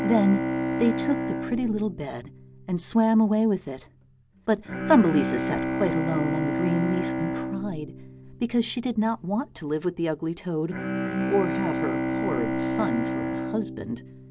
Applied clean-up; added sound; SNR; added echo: none; Bowed string instrument; 3 dB; none.